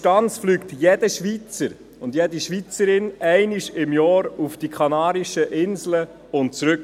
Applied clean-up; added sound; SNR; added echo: none; none; none; none.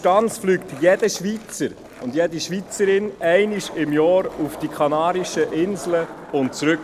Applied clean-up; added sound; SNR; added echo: none; Skateboard; 17 dB; none.